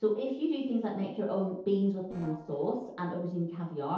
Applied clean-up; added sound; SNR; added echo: neural separator model SepFormer DNS4.